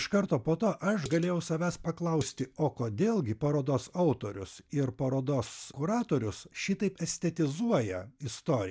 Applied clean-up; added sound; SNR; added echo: none; Dishes, pots, and pans; 18 dB; none.